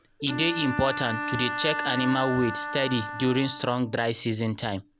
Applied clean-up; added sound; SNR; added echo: none; Bowed string instrument; 7 dB; none.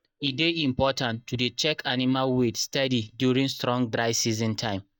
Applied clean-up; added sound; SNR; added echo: neural mask model DeepFilterNet 3.